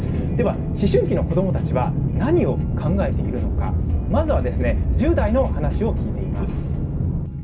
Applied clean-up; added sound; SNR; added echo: none; Aircraft; -3 dB; reverberation time 0.2 s.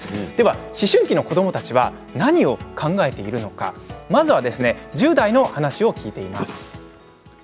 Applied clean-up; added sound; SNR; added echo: none; none; none; none.